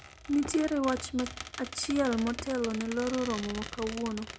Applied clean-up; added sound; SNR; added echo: none; Squeak; 12 dB; none.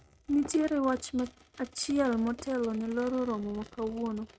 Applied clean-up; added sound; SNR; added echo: neural mask model RNNoise.